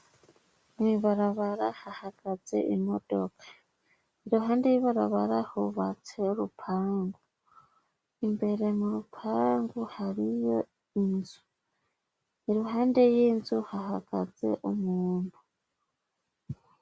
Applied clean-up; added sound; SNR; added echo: none; none; none; none.